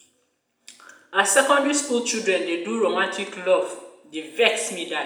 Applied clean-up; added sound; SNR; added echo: none; none; none; reverberation time 0.8 s.